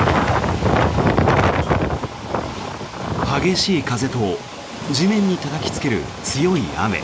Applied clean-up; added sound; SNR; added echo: none; Sliding door + Breathing; 19 dB; none.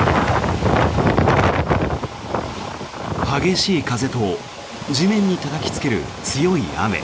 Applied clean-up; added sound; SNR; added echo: none; none; none; none.